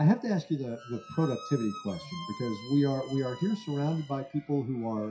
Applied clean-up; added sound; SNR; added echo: classical method WPE with log-MMSE.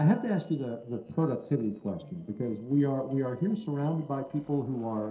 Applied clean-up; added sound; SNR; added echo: neural separator model SepFormer DNS4.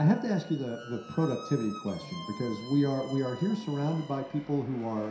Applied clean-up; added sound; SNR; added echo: none; Squeak; 18 dB; reverberation time 0.7 s.